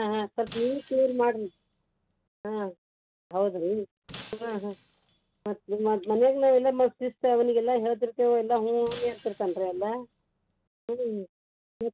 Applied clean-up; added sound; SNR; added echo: none; Shatter; 20 dB; none.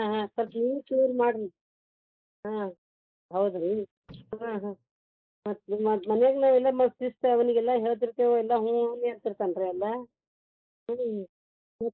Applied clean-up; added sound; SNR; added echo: neural mask model Resemble Enhance denoiser.